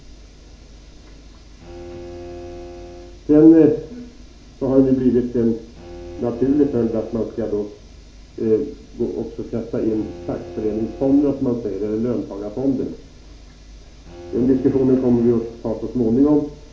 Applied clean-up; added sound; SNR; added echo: none; Bowed string instrument; 20 dB; reverberation time 0.5 s.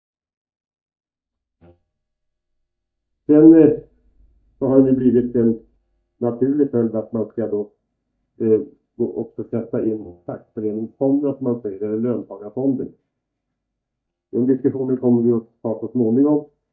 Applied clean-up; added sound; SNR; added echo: neural mask model DeepFilterNet 3.